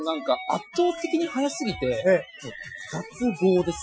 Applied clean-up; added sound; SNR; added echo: classical method Wiener filter.